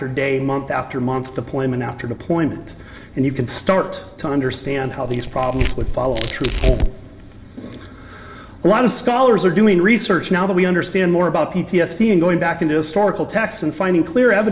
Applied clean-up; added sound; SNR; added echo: none; Tearing; 3 dB; reverberation time 1.3 s.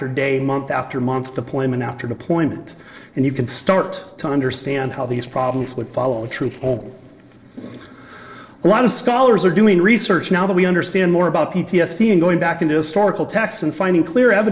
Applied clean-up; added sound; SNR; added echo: neural separator model SepFormer DNS4.